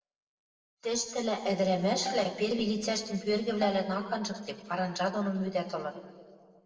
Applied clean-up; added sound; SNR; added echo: neural separator model SepFormer DNS4.